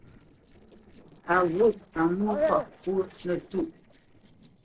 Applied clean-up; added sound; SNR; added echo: neural separator model SepFormer DNS4.